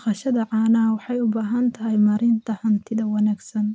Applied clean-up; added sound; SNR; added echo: none; none; none; none.